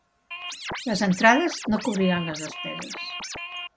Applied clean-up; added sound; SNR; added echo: none; Scratching (performance technique); 10 dB; none.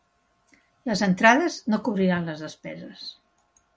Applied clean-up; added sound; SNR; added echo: none; none; none; none.